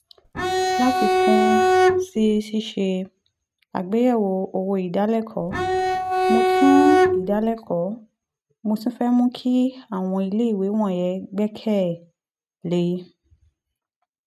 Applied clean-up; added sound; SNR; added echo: neural mask model RNNoise.